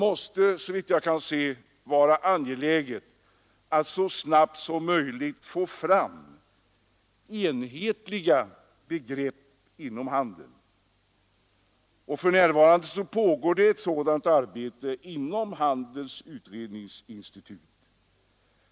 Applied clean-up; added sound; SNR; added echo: none; none; none; none.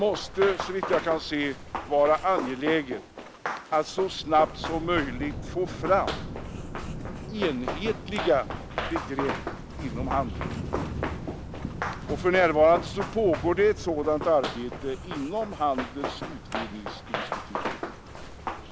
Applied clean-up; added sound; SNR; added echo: none; Run + Thunder; 6 dB; none.